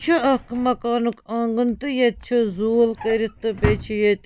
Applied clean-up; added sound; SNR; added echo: none; Drawer open or close; 12 dB; none.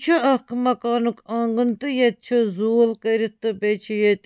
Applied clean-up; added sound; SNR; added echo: none; none; none; none.